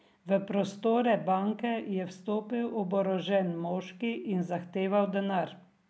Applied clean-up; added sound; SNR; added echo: none; none; none; none.